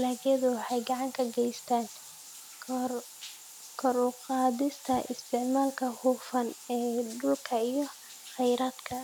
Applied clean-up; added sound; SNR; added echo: none; Bathtub (filling or washing); 18 dB; none.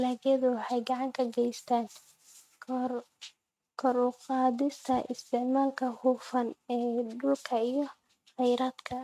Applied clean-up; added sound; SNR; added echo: neural mask model RNNoise.